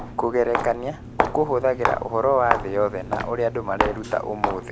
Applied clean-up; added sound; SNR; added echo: none; Walk, footsteps; 4 dB; none.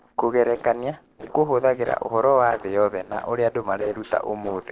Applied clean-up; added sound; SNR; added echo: neural separator model SepFormer DNS4.